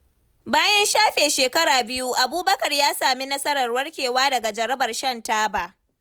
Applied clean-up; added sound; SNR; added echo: none; none; none; none.